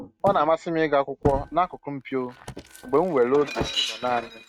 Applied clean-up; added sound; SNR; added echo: neural mask model RNNoise.